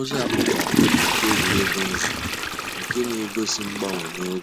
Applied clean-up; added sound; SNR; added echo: none; Toilet flush / Water; -5 dB; none.